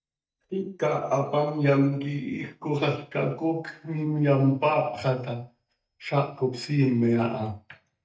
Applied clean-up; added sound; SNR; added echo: neural mask model DeepFilterNet 3.